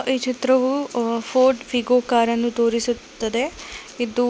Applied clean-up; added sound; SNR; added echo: none; none; none; none.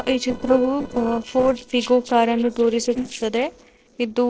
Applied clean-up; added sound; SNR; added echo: neural separator model SepFormer DNS4.